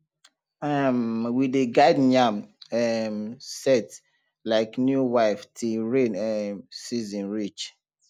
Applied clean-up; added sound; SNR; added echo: none; none; none; none.